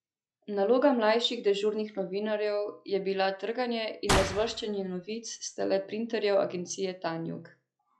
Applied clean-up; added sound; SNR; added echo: classical method log-MMSE.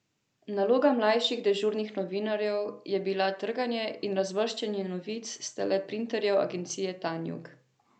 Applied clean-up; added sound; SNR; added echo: none; none; none; none.